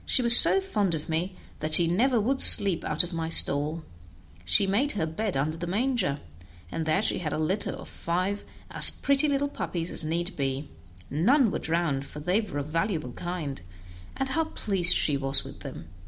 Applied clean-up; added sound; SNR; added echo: none; none; none; none.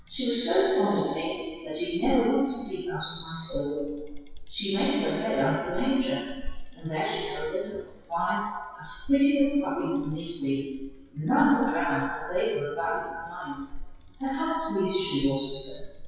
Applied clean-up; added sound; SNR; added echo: classical method WPE with log-MMSE.